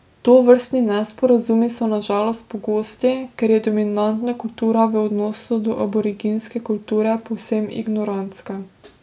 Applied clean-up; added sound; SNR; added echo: none; none; none; none.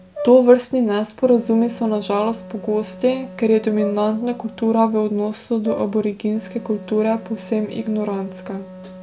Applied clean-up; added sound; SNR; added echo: none; Brass instrument + Wind instrument, woodwind instrument; 16 dB; none.